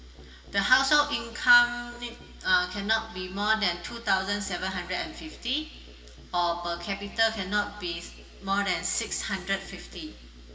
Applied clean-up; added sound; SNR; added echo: none; Musical instrument; 18 dB; reverberation time 1.4 s.